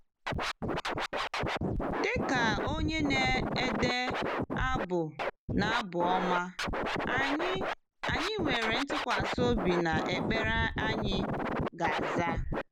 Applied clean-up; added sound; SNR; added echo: none; Scratching (performance technique); 0 dB; none.